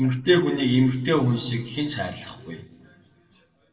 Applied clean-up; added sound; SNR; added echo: neural separator model SepFormer DNS4.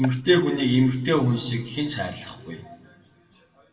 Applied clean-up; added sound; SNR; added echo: none; Marimba, xylophone; 19 dB; reverberation time 1.7 s.